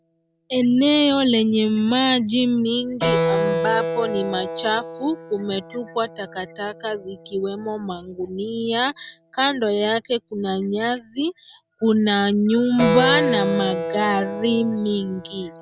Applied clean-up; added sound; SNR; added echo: none; Keyboard (musical); 7 dB; none.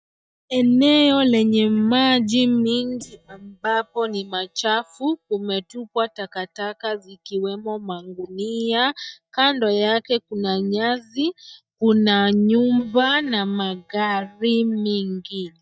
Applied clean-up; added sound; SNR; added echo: neural mask model DeepFilterNet 3.